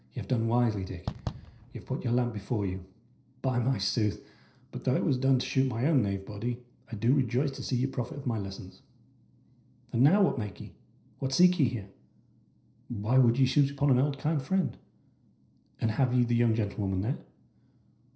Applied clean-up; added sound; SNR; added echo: neural separator model SepFormer DNS4.